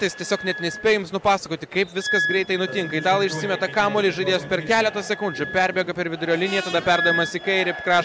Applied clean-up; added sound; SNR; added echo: none; Wind instrument, woodwind instrument; 9 dB; none.